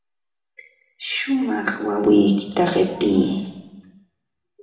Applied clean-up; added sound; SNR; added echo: none; none; none; reverberation time 1.0 s.